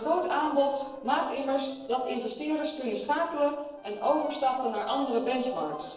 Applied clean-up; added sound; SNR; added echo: neural separator model SepFormer DNS4.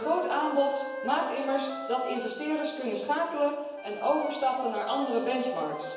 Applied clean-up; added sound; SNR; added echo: none; Wind instrument, woodwind instrument; 11 dB; reverberation time 1.0 s.